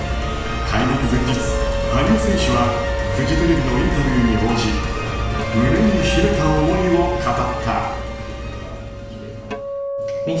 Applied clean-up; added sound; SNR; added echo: none; Acoustic guitar; 8 dB; reverberation time 0.6 s.